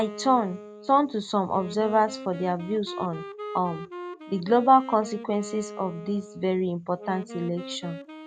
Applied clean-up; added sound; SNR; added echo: none; Wind instrument, woodwind instrument; 14 dB; none.